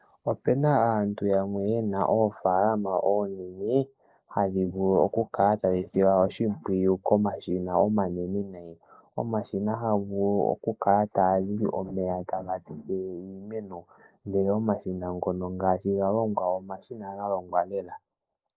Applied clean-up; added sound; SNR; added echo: neural mask model Resemble Enhance denoiser.